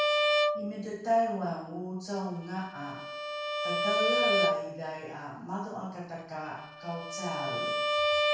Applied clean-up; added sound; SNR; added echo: none; Bowed string instrument; -4 dB; reverberation time 0.7 s.